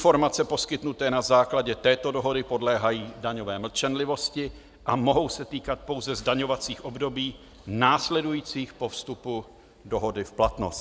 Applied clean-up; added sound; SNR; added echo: none; none; none; none.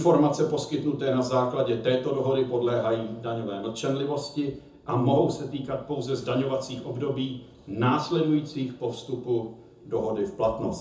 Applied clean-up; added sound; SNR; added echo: none; none; none; reverberation time 0.5 s.